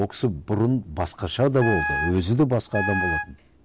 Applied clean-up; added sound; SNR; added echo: none; Wind instrument, woodwind instrument; 5 dB; none.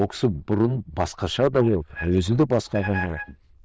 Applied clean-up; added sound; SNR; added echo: neural diffusion model UNIVERSE++.